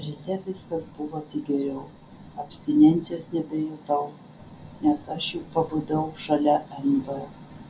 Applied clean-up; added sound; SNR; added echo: none; none; none; reverberation time 0.2 s.